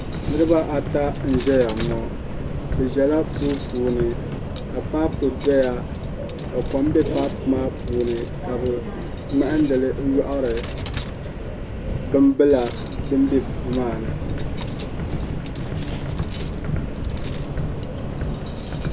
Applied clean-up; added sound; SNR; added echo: none; Subway, metro, underground + Cutlery, silverware; 3 dB; none.